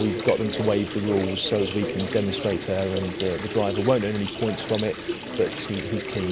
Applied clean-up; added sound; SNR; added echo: none; Bird + Water tap, faucet; 7 dB; none.